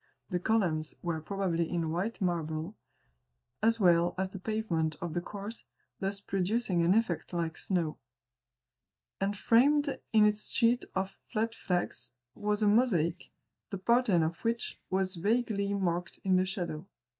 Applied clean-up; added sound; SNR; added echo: neural mask model DeepFilterNet 3.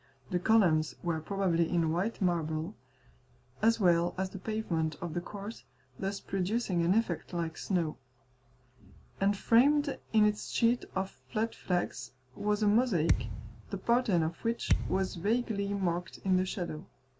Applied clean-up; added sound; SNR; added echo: none; Thump, thud; 3 dB; none.